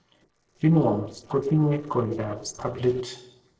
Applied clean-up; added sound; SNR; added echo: neural separator model SepFormer DNS4.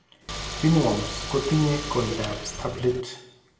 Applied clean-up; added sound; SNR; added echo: none; Car; 7 dB; reverberation time 0.8 s.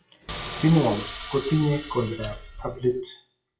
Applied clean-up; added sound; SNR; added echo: classical method WPE with log-MMSE.